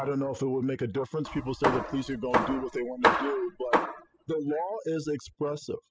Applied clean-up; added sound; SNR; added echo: classical method spectral subtraction.